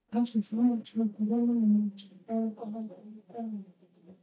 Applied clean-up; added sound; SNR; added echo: neural mask model DeepFilterNet 3.